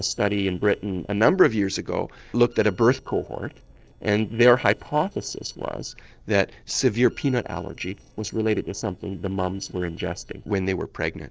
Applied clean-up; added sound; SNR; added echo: neural separator model SepFormer DNS4.